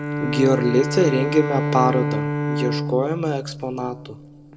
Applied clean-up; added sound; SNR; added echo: none; Bowed string instrument; 3 dB; reverberation time 1.5 s.